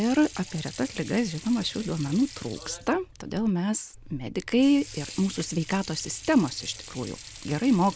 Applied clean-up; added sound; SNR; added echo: none; Sink (filling or washing) / Water; 16 dB; none.